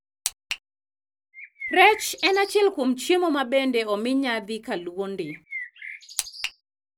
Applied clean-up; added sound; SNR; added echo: none; Bird; 14 dB; none.